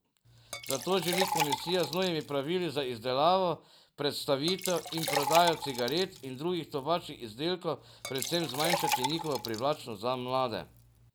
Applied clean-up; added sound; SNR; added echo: none; Liquid; 6 dB; none.